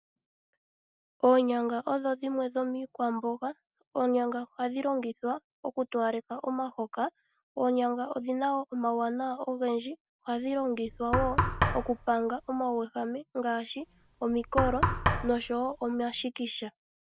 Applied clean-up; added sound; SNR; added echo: none; Knock; 2 dB; none.